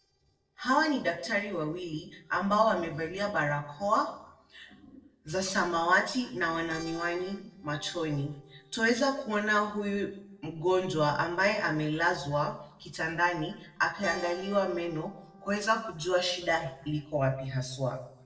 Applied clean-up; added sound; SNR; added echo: neural separator model SepFormer DNS4.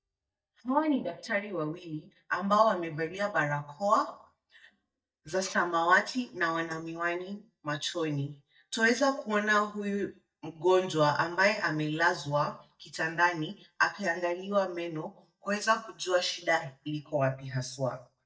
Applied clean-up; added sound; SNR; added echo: neural mask model DeepFilterNet 3.